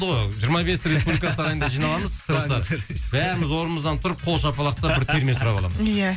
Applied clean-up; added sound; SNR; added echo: none; none; none; none.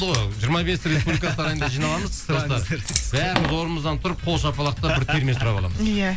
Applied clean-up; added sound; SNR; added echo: none; Water / Splash, splatter; 10 dB; none.